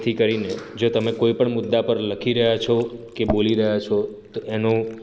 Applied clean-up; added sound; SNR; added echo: none; Fill (with liquid) / Glass; 16 dB; none.